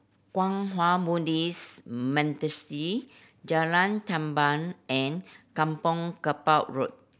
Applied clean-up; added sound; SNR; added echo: none; none; none; none.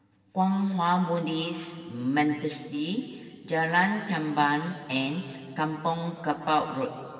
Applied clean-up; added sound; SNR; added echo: none; none; none; reverberation time 2.4 s.